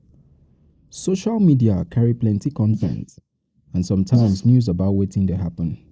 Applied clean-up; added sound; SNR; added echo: neural mask model Resemble Enhance denoiser.